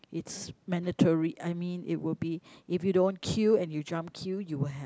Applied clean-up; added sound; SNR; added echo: none; none; none; none.